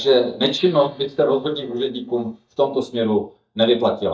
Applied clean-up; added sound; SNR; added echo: neural mask model DeepFilterNet 3.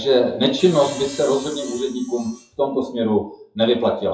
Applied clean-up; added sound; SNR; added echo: classical method WPE with log-MMSE.